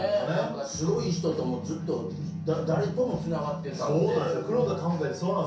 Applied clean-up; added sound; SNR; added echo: none; Bowed string instrument; 16 dB; reverberation time 0.6 s.